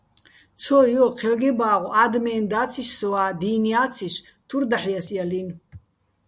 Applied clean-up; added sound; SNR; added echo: none; none; none; none.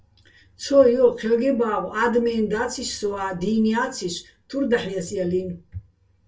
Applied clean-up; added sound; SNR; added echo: none; none; none; reverberation time 0.2 s.